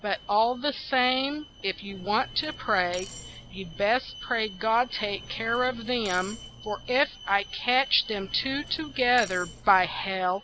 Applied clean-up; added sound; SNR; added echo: none; Cutlery, silverware + Alarm; 17 dB; none.